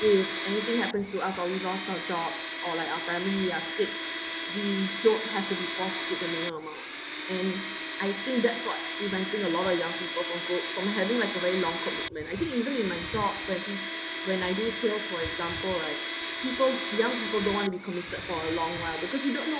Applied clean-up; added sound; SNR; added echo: none; Domestic sounds, home sounds; 3 dB; none.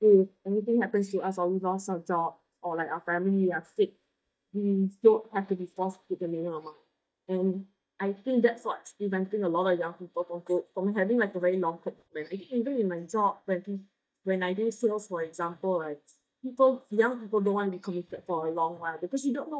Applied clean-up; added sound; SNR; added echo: neural mask model DeepFilterNet 3.